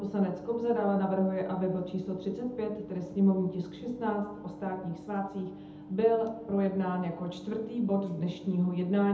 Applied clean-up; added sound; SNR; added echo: none; Microwave oven; 16 dB; reverberation time 0.7 s.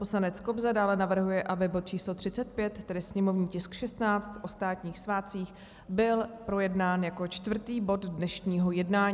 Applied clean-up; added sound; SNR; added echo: none; none; none; none.